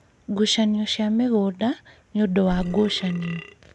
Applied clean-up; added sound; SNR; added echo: none; Burping, eructation; 14 dB; none.